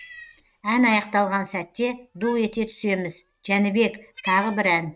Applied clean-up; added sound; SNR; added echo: neural mask model RNNoise.